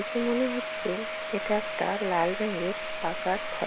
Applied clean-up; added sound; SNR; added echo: none; Domestic sounds, home sounds; 4 dB; none.